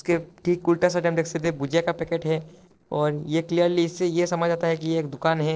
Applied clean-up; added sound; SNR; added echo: neural separator model SepFormer DNS4.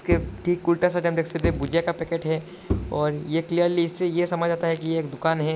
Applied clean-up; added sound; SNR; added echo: none; Bowed string instrument; 8 dB; none.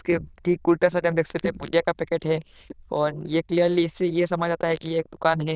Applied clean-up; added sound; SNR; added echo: neural diffusion model UNIVERSE++.